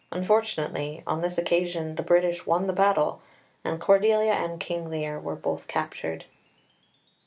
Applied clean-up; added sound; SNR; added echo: none; Wind chime / Percussion; 17 dB; none.